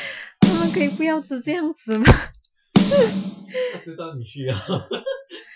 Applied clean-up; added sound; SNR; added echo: classical method Wiener filter.